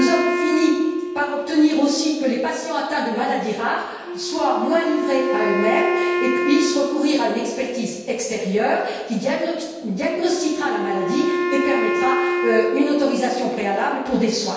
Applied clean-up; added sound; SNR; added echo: none; Wind instrument, woodwind instrument; 4 dB; reverberation time 1.2 s.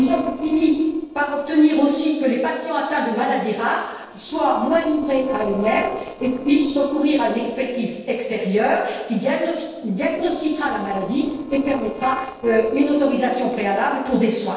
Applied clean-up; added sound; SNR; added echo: neural separator model SepFormer DNS4.